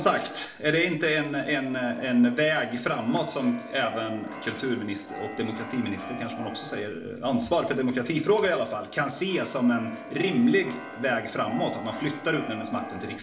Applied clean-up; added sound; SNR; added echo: none; Keyboard (musical); 14 dB; reverberation time 0.5 s.